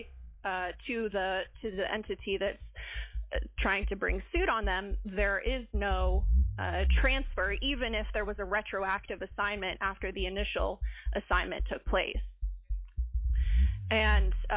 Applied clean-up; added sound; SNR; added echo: classical method log-MMSE.